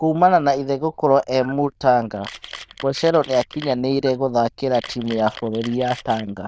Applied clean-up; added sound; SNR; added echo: neural diffusion model UNIVERSE++.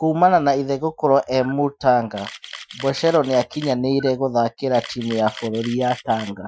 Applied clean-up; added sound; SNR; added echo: classical method Wiener filter.